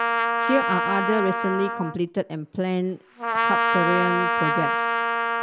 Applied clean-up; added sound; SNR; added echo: none; Trumpet; -2 dB; none.